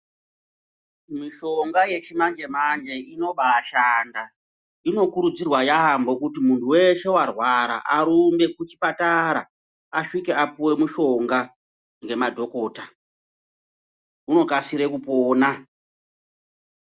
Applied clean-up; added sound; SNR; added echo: none; none; none; none.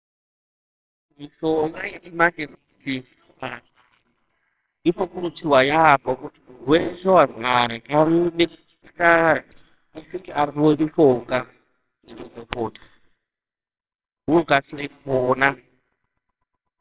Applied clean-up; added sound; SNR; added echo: neural separator model SepFormer WHAMR!.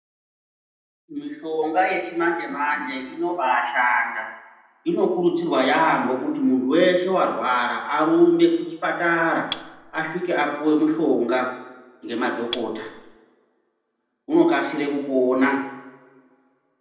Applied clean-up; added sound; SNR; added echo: none; Cutlery, silverware; 13 dB; reverberation time 0.8 s.